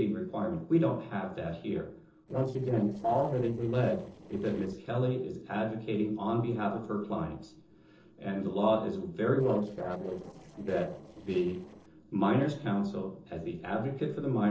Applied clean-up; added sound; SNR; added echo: neural separator model SepFormer DNS4.